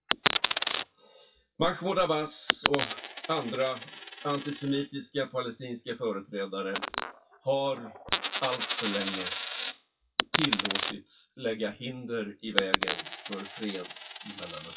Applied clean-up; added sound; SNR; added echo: classical method WPE with log-MMSE.